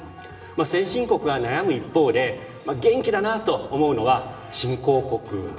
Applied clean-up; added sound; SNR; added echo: none; none; none; reverberation time 2.1 s.